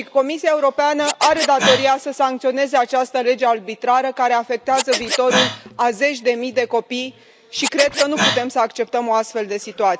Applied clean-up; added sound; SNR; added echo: none; Scratching (performance technique); 7 dB; none.